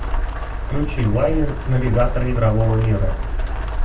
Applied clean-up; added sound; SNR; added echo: none; Rain; 17 dB; reverberation time 0.2 s.